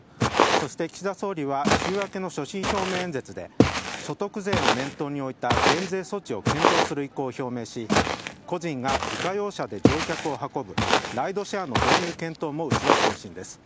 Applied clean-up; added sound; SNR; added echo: none; Walk, footsteps; -4 dB; none.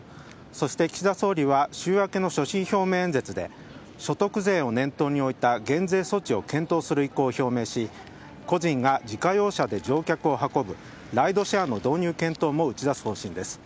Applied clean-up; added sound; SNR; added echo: none; none; none; none.